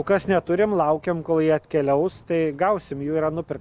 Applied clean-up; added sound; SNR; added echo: none; none; none; none.